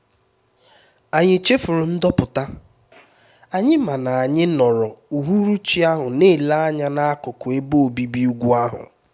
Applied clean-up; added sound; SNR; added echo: none; none; none; none.